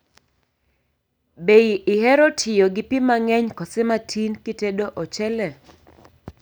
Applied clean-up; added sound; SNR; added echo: none; none; none; none.